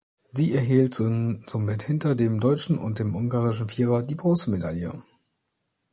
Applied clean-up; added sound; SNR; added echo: none; none; none; none.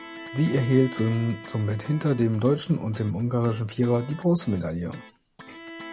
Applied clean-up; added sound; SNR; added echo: none; Guitar + Bowed string instrument; 17 dB; none.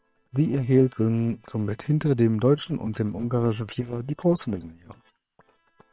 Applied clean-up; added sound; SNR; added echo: neural separator model SepFormer WHAM!.